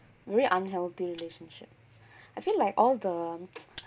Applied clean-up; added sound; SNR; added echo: none; Rattle (instrument); 17 dB; none.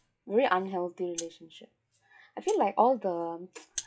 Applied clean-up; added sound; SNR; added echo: classical method log-MMSE.